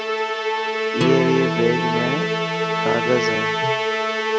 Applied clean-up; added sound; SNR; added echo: none; Musical instrument + Acoustic guitar; -4 dB; none.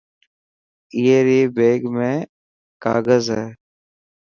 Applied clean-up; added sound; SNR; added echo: none; none; none; none.